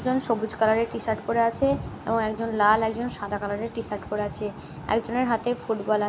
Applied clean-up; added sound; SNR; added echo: none; none; none; none.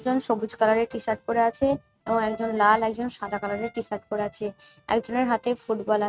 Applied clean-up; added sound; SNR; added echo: neural mask model RNNoise.